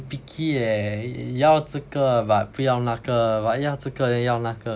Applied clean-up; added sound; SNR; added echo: none; none; none; none.